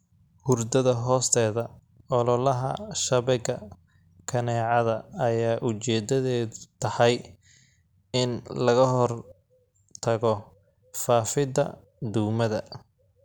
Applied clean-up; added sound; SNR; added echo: none; none; none; none.